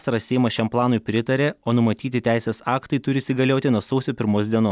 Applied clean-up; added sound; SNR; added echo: none; none; none; none.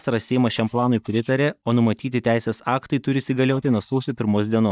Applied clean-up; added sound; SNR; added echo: neural mask model DeepFilterNet 3.